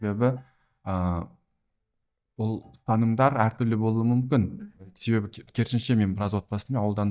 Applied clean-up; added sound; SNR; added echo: neural mask model DeepFilterNet 3.